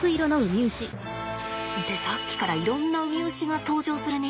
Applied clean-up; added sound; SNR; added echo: none; none; none; none.